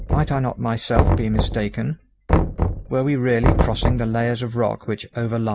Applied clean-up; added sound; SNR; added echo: none; Knock; 0 dB; none.